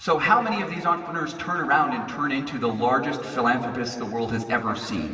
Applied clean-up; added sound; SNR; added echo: none; none; none; reverberation time 2.4 s.